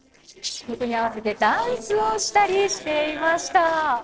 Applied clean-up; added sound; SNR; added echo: neural separator model SepFormer DNS4.